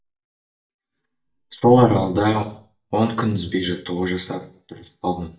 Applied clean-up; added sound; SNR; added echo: neural mask model DeepFilterNet 3.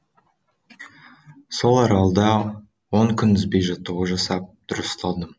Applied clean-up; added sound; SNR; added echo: none; none; none; none.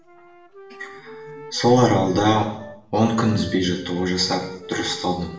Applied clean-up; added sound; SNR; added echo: none; Wind instrument, woodwind instrument; 18 dB; reverberation time 0.7 s.